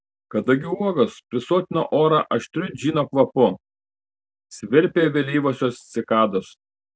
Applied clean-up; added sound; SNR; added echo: none; none; none; none.